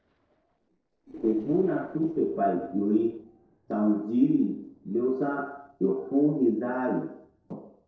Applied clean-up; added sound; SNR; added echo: neural separator model SepFormer DNS4.